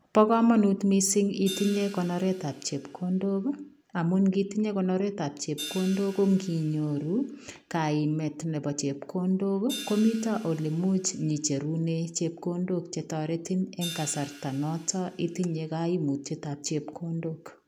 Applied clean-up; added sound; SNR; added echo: none; Hi-hat; 20 dB; none.